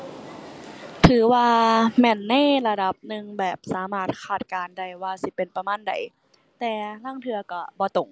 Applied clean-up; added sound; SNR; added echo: none; none; none; none.